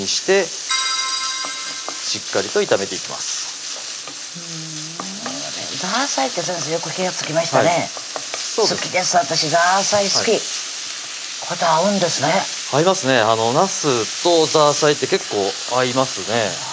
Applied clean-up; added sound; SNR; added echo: none; none; none; none.